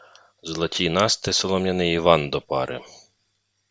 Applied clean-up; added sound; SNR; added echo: none; none; none; none.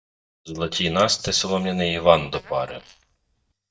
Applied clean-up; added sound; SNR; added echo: neural mask model DeepFilterNet 3.